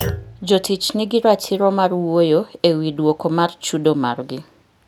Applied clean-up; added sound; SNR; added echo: none; Thump, thud; 16 dB; none.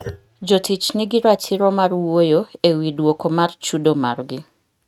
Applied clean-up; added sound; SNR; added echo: neural mask model RNNoise.